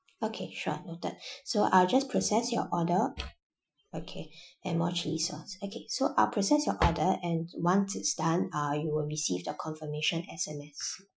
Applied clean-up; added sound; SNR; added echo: classical method Wiener filter.